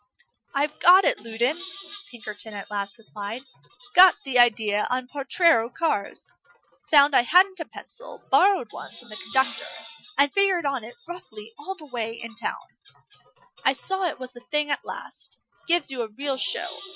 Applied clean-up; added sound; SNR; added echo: classical method Wiener filter.